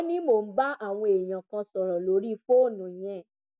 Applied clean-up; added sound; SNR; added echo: none; none; none; none.